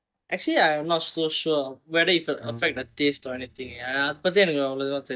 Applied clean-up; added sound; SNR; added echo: neural mask model DeepFilterNet 3.